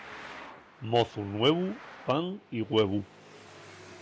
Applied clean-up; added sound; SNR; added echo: none; Traffic noise, roadway noise; 18 dB; none.